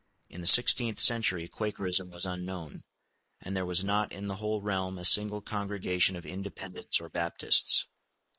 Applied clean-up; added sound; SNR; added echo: neural mask model Resemble Enhance denoiser.